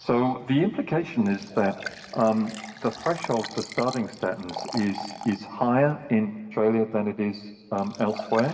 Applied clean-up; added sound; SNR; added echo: none; Liquid; 15 dB; reverberation time 3.0 s.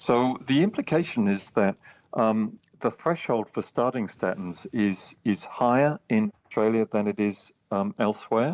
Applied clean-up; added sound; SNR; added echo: none; none; none; none.